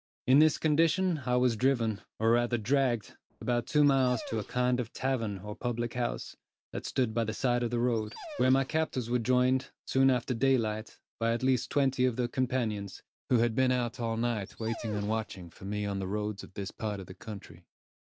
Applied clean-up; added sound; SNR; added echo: none; Dog; 16 dB; none.